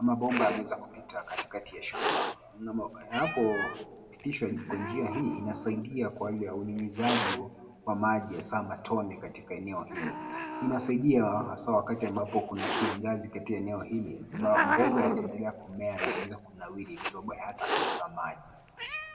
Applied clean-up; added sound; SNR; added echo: none; Hiss; 4 dB; reverberation time 1.1 s.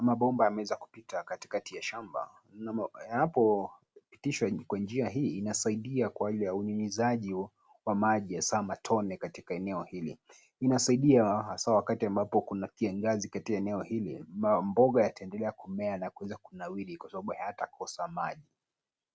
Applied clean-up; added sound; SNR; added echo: none; none; none; none.